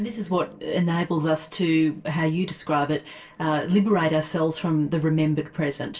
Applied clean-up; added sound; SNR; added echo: neural separator model SepFormer DNS4.